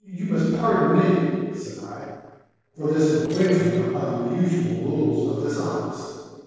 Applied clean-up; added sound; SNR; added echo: neural separator model SepFormer DNS4.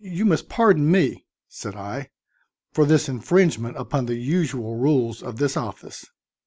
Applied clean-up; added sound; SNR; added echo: none; none; none; none.